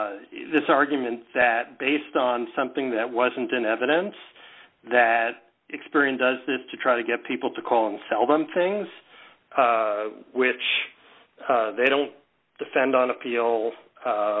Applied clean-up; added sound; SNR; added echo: none; none; none; none.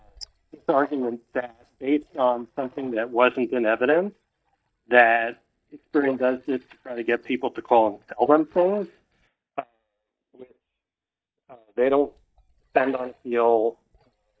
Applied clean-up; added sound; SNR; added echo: neural mask model DeepFilterNet 3.